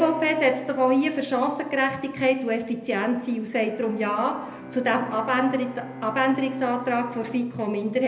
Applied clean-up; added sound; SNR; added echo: none; Bowed string instrument; 17 dB; reverberation time 0.8 s.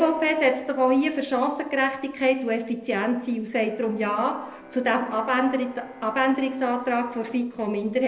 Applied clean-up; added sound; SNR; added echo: neural separator model SepFormer DNS4.